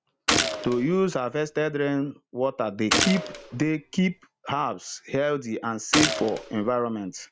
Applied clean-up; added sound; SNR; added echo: none; Gunshot, gunfire; 2 dB; none.